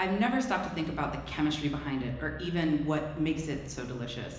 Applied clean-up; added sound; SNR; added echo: none; Traffic noise, roadway noise; 16 dB; reverberation time 1.0 s.